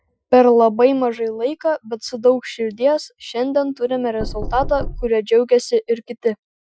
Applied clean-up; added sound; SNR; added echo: classical method Wiener filter.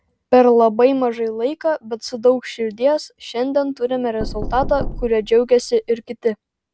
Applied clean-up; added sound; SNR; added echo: none; Knock; 10 dB; none.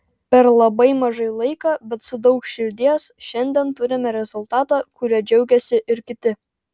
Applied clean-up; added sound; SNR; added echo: none; none; none; none.